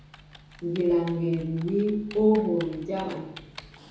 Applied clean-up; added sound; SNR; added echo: none; Typing; 20 dB; reverberation time 0.9 s.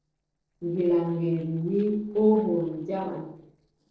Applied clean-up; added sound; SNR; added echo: neural separator model SepFormer DNS4.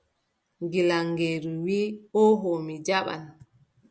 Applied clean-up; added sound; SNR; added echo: none; none; none; none.